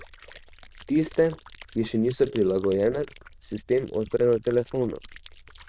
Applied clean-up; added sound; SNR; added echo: neural diffusion model UNIVERSE++.